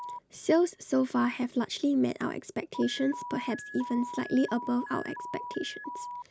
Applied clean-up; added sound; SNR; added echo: none; Alarm; 13 dB; none.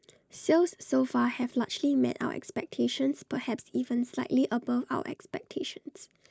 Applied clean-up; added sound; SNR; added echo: neural mask model Resemble Enhance denoiser.